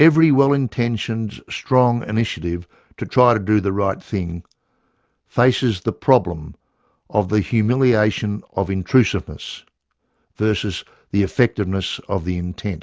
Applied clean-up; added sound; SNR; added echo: none; none; none; none.